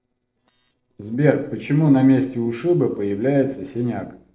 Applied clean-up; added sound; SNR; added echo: neural separator model SepFormer DNS4.